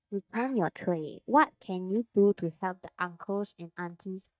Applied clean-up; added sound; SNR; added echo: neural mask model DeepFilterNet 3.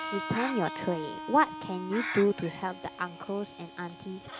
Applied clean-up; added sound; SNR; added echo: none; Bird + Harmonica; 8 dB; none.